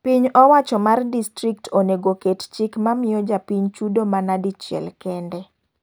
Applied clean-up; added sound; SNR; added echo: none; none; none; none.